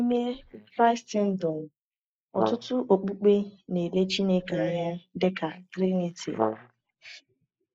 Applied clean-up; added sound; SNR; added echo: neural mask model Resemble Enhance denoiser.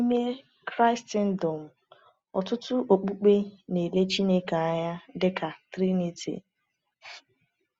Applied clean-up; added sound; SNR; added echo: none; none; none; none.